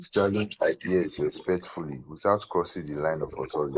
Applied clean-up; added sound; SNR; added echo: neural mask model Resemble Enhance denoiser.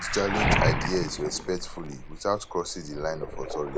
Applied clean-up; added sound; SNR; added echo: none; Waves, surf; -1 dB; none.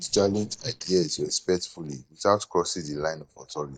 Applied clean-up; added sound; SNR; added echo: neural mask model DeepFilterNet 3.